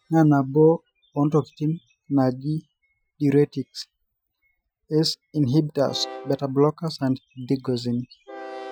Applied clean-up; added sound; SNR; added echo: classical method Wiener filter.